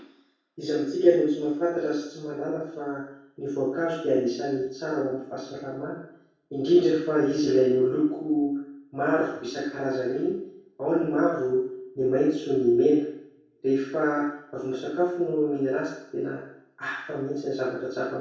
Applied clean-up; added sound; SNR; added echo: none; none; none; reverberation time 0.7 s.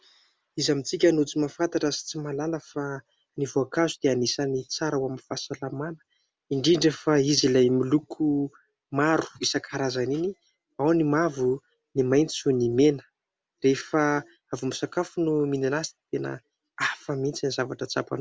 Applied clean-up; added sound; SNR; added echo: none; none; none; none.